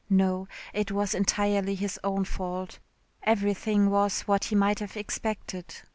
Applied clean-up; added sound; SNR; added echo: none; none; none; none.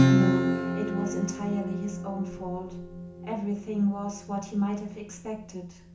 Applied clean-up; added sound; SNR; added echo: none; Acoustic guitar / Strum; -2 dB; reverberation time 0.7 s.